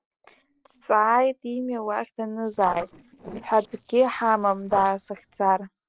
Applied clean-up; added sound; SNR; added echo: neural separator model SepFormer DNS4.